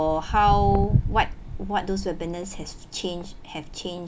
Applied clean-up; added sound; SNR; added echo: none; Walk, footsteps; 2 dB; none.